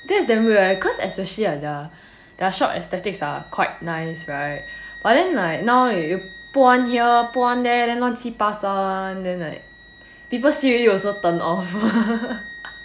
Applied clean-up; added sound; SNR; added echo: none; Wind instrument, woodwind instrument; 19 dB; none.